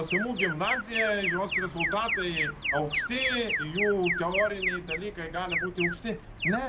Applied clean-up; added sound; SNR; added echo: none; Alarm; 1 dB; none.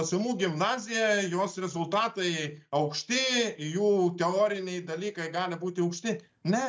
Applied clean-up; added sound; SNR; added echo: none; none; none; none.